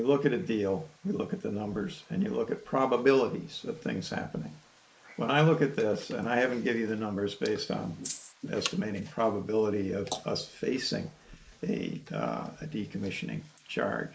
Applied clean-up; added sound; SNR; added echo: neural mask model Resemble Enhance denoiser.